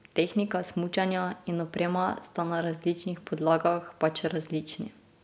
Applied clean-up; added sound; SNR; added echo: none; none; none; none.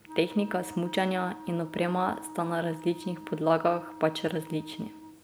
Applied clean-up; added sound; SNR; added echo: none; Wind instrument, woodwind instrument; 15 dB; none.